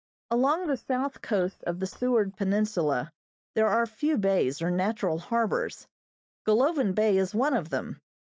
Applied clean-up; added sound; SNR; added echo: neural mask model DeepFilterNet 3.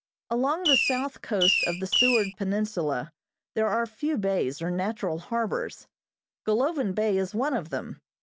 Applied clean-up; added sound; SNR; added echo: none; Fireworks; -3 dB; none.